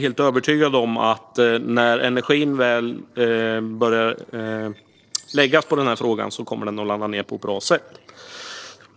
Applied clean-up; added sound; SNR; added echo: neural separator model SepFormer DNS4.